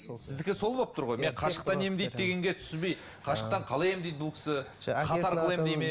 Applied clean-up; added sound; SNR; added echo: none; none; none; none.